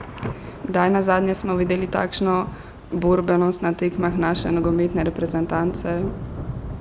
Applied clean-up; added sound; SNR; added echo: none; Thunder / Rain; 11 dB; none.